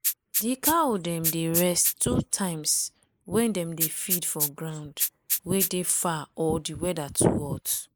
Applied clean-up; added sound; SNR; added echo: neural mask model Resemble Enhance denoiser.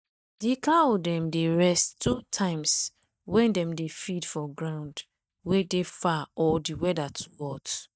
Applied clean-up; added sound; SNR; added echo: neural mask model DeepFilterNet 3.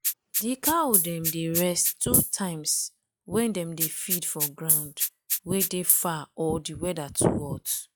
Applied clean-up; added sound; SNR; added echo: classical method log-MMSE.